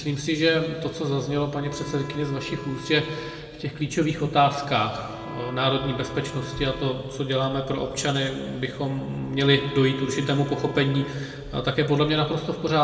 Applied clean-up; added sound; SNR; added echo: none; Wind instrument, woodwind instrument; 17 dB; reverberation time 1.8 s.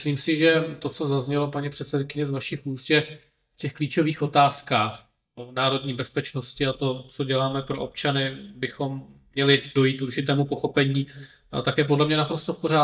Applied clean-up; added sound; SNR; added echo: neural mask model DeepFilterNet 3.